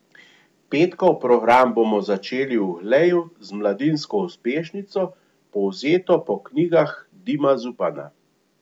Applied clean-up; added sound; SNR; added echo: none; none; none; none.